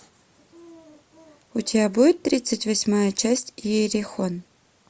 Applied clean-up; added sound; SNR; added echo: none; none; none; none.